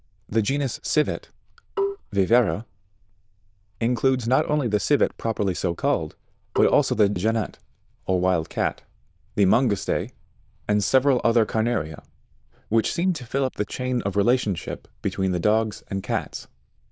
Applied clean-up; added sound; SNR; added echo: neural diffusion model UNIVERSE++.